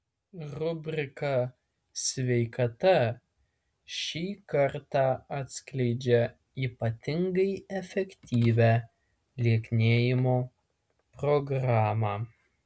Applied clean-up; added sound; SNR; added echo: none; none; none; none.